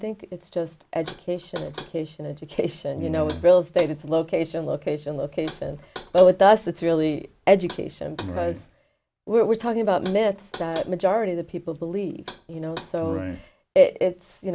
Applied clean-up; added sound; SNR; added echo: none; Knock; 19 dB; none.